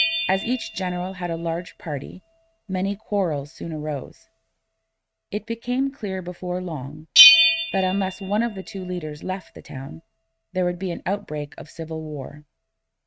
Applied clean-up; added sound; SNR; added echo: neural mask model RNNoise.